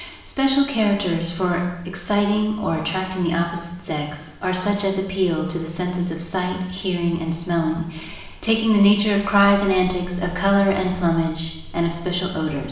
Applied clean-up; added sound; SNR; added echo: none; none; none; reverberation time 0.9 s.